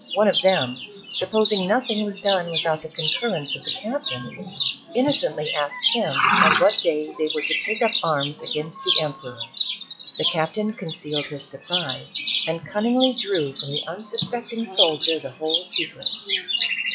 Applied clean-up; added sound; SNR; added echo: classical method log-MMSE.